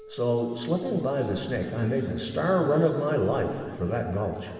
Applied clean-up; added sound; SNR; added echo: none; Telephone; 19 dB; reverberation time 2.9 s.